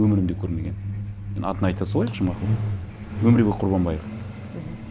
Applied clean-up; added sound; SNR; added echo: none; Truck; 4 dB; none.